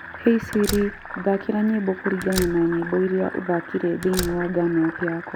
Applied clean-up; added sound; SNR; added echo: none; Slam + Fill (with liquid); 10 dB; none.